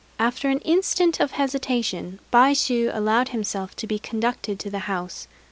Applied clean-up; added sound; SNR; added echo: none; none; none; none.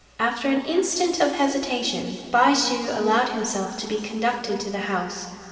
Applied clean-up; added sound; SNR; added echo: none; none; none; reverberation time 2.5 s.